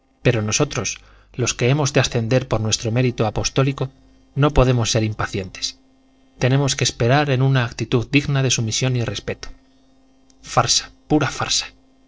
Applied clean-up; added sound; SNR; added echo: neural separator model SepFormer DNS4.